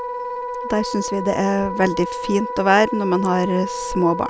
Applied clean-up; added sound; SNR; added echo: none; Wind instrument, woodwind instrument; 7 dB; none.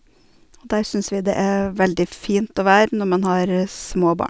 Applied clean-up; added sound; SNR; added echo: none; none; none; none.